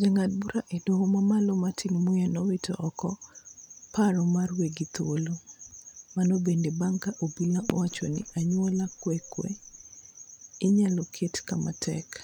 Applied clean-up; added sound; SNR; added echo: none; Fireworks; 13 dB; none.